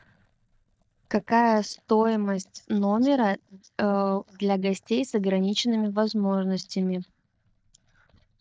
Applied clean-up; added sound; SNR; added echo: neural mask model DeepFilterNet 3.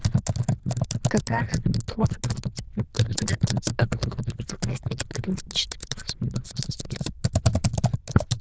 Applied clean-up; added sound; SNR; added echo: neural diffusion model UNIVERSE++.